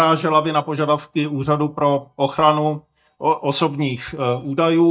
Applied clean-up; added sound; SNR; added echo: neural mask model DeepFilterNet 3.